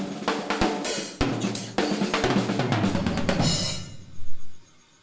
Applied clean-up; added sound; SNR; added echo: none; Drum / Drum kit; -2 dB; reverberation time 0.2 s.